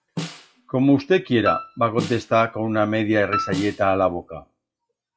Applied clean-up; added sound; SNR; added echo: classical method log-MMSE.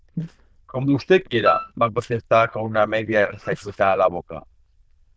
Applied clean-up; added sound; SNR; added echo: neural diffusion model UNIVERSE++.